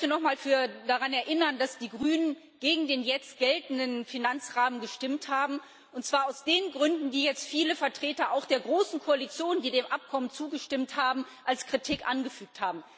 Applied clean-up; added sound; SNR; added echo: none; none; none; none.